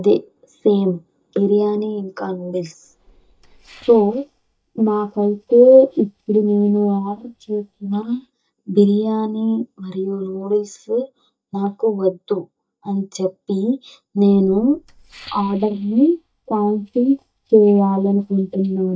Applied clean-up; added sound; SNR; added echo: neural mask model DeepFilterNet 3.